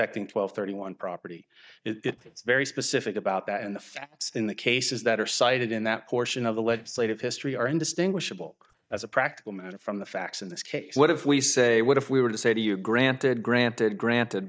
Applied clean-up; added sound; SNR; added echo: neural mask model DeepFilterNet 3.